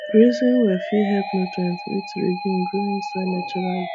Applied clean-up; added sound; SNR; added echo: none; Musical instrument; 9 dB; none.